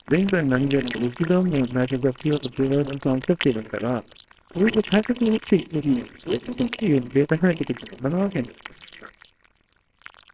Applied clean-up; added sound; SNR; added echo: neural separator model SepFormer WHAMR!.